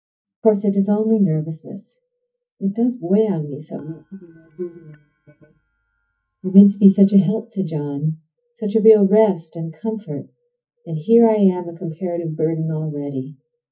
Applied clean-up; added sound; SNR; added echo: neural mask model DeepFilterNet 3.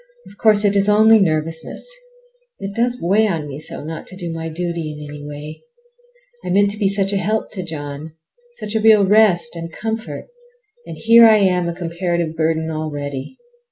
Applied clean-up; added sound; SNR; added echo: none; none; none; none.